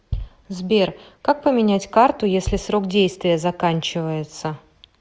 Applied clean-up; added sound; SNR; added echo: none; Bass drum; 15 dB; none.